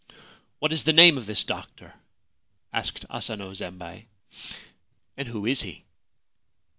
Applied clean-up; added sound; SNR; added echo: none; none; none; none.